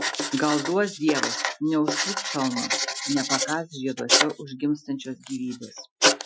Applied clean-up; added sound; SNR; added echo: classical method Wiener filter.